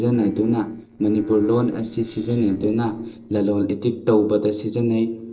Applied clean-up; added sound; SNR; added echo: neural separator model SepFormer DNS4.